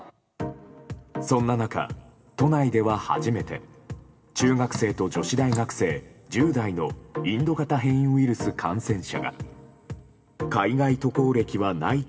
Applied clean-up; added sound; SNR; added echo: none; Drip; 12 dB; reverberation time 1.9 s.